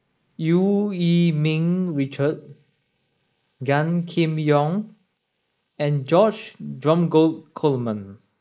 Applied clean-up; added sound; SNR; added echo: neural mask model Resemble Enhance denoiser.